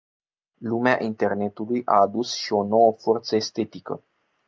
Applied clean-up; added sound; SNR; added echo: none; none; none; none.